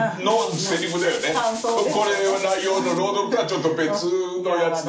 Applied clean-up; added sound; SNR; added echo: none; Tools; 14 dB; reverberation time 0.4 s.